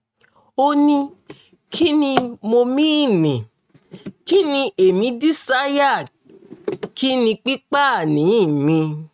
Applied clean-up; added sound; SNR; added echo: neural mask model RNNoise.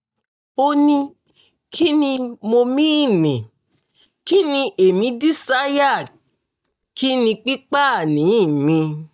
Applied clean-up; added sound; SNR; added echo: neural mask model DeepFilterNet 3.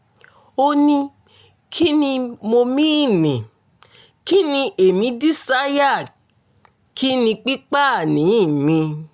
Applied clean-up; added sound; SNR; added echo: none; none; none; none.